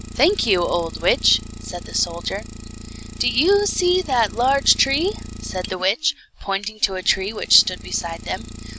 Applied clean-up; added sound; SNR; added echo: none; Idling; 13 dB; none.